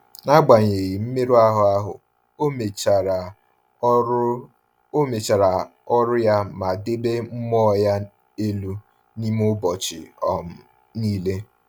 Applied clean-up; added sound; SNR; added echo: none; none; none; none.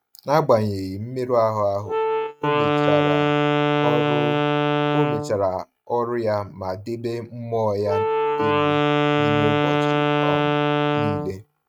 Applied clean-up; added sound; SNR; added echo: neural mask model RNNoise.